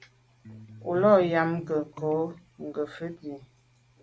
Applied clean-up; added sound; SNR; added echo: none; Electric guitar; 14 dB; none.